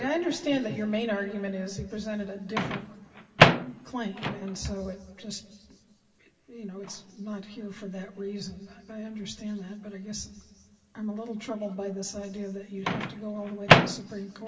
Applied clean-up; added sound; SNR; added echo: none; Microwave oven; -3 dB; reverberation time 1.9 s.